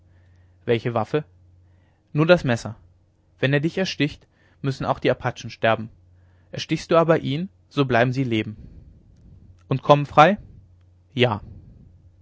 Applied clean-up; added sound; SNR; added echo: none; none; none; none.